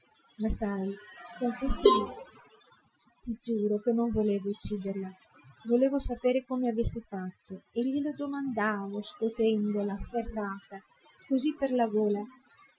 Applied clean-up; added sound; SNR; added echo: classical method Wiener filter.